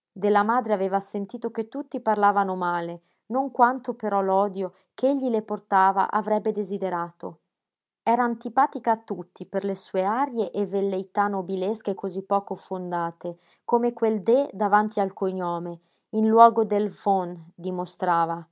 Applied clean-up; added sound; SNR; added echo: none; none; none; none.